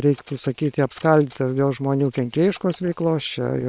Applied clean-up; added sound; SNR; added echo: neural separator model SepFormer WHAM!.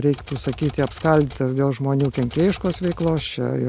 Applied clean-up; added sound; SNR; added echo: none; Typewriter; 17 dB; none.